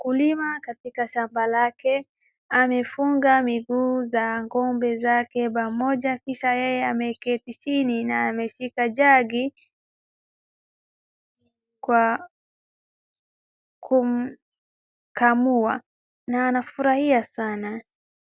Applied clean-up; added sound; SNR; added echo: none; none; none; none.